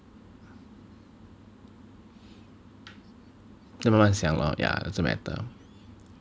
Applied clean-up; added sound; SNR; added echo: none; none; none; none.